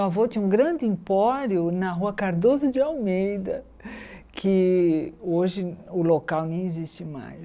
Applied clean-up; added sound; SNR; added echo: none; none; none; none.